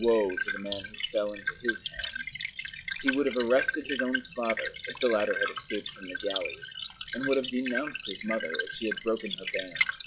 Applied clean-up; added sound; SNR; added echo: classical method log-MMSE.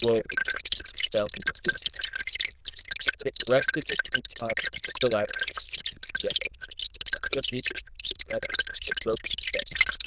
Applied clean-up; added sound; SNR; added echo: neural diffusion model UNIVERSE++.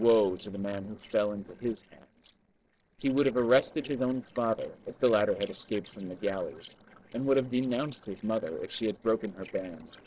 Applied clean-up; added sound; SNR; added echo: neural separator model SepFormer DNS4.